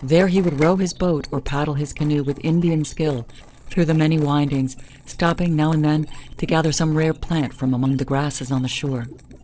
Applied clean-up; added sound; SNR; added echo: neural separator model SepFormer DNS4.